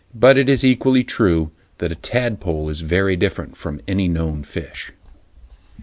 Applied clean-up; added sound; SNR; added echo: none; none; none; none.